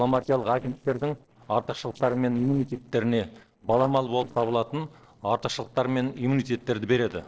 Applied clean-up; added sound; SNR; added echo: neural separator model SepFormer DNS4.